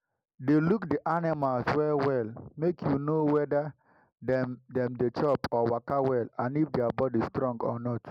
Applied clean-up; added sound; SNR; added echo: none; none; none; none.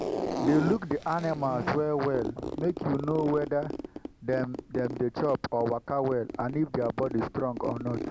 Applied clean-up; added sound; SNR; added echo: none; Zipper (clothing); 7 dB; none.